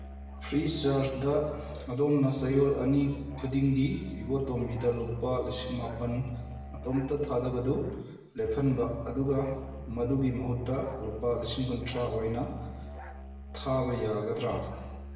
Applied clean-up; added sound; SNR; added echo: none; Musical instrument; 12 dB; reverberation time 1.2 s.